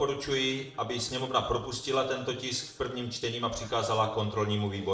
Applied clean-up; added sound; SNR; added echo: neural separator model SepFormer DNS4.